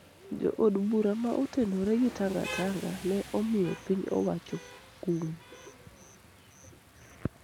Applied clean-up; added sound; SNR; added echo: none; Rain; 16 dB; none.